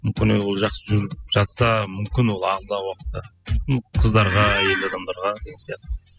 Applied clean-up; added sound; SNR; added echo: classical method spectral subtraction.